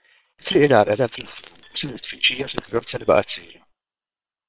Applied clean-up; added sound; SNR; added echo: neural separator model SepFormer WHAM!.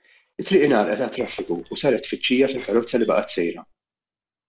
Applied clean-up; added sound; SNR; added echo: neural separator model SepFormer DNS4.